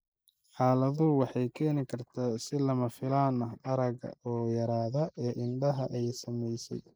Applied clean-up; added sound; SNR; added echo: neural mask model Resemble Enhance denoiser.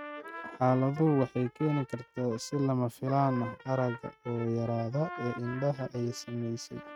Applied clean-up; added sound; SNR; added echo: neural mask model RNNoise.